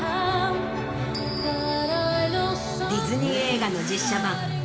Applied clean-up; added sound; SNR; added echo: none; Motorcycle / Accelerating, revving, vroom; 7 dB; reverberation time 0.6 s.